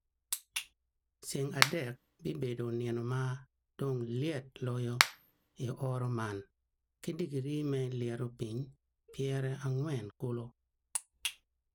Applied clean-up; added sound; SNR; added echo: none; Finger snapping; -3 dB; none.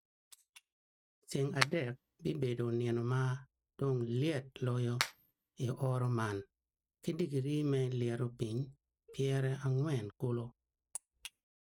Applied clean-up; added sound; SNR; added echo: neural mask model RNNoise.